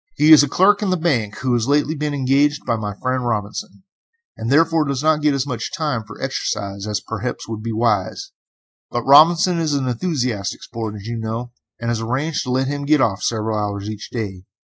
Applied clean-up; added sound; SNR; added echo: neural mask model Resemble Enhance denoiser.